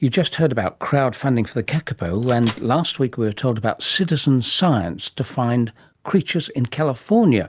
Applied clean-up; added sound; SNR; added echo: none; Microwave oven; 20 dB; none.